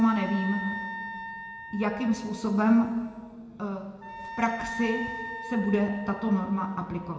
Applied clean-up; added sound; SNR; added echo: none; Wind instrument, woodwind instrument; 11 dB; reverberation time 1.5 s.